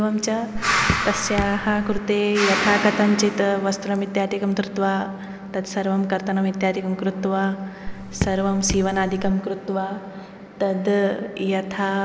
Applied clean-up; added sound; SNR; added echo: none; Raindrop / Drip; 7 dB; none.